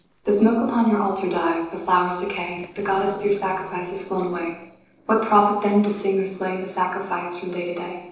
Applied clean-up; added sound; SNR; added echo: neural separator model SepFormer DNS4.